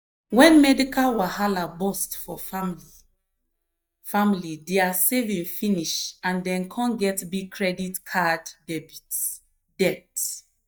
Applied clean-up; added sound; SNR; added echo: neural mask model DeepFilterNet 3.